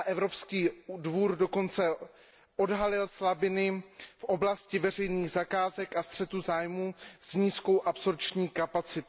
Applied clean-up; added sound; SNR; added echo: none; none; none; none.